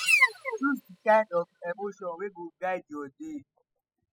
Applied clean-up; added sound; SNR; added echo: classical method spectral subtraction.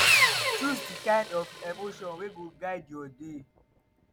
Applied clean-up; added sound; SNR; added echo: none; Sawing; -4 dB; none.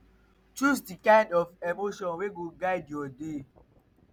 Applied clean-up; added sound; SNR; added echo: none; none; none; none.